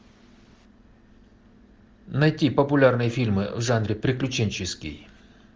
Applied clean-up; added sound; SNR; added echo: none; none; none; none.